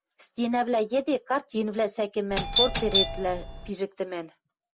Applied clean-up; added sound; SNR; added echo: none; Doorbell; -2 dB; none.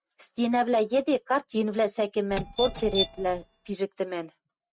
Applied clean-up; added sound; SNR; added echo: neural mask model RNNoise.